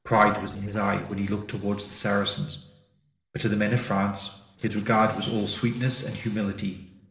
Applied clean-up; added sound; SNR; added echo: neural separator model SepFormer DNS4.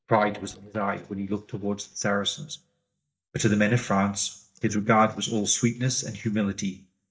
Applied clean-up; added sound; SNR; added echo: neural mask model DeepFilterNet 3.